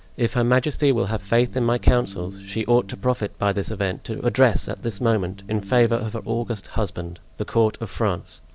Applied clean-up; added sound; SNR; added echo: none; Organ; 18 dB; none.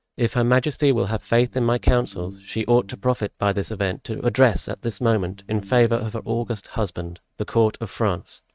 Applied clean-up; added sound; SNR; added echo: neural mask model RNNoise.